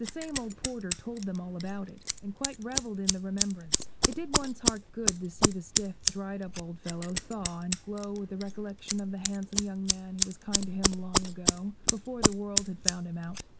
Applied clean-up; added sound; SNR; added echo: none; Scissors; -4 dB; none.